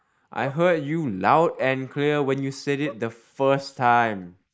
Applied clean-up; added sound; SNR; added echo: neural mask model Resemble Enhance denoiser.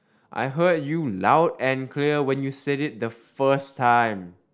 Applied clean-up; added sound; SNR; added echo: none; none; none; none.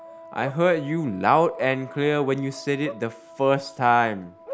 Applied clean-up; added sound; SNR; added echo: none; Wind instrument, woodwind instrument + Bark; 16 dB; none.